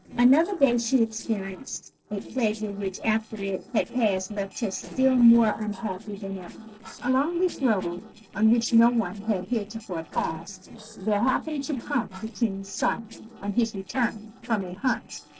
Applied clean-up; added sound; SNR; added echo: neural separator model SepFormer DNS4.